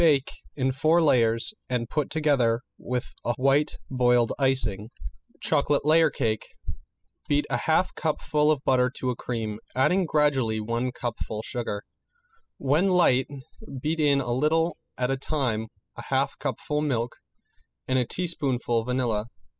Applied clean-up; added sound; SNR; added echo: classical method spectral subtraction.